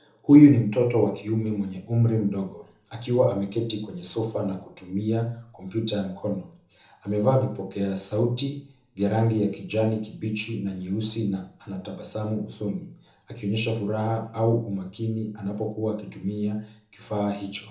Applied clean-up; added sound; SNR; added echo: none; none; none; reverberation time 0.9 s.